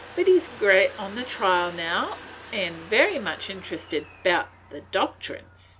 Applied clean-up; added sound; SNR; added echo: none; Domestic sounds, home sounds; 19 dB; none.